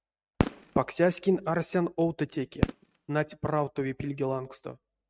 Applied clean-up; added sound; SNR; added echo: neural mask model RNNoise.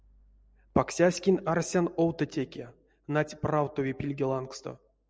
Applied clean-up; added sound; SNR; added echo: none; none; none; none.